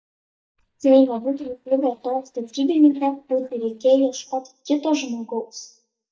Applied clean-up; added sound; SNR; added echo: neural mask model DeepFilterNet 3.